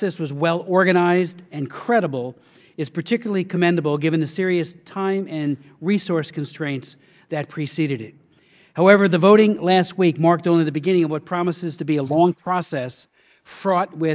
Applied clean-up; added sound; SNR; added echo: neural mask model Resemble Enhance denoiser.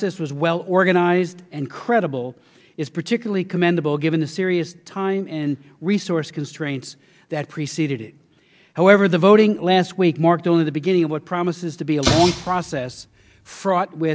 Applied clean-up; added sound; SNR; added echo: none; Explosion; 7 dB; none.